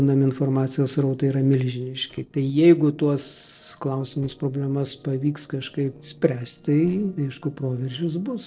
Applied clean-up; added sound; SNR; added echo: neural separator model SepFormer DNS4.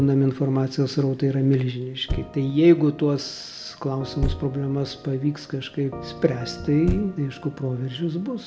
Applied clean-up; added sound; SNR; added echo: none; Thump, thud; 12 dB; reverberation time 0.5 s.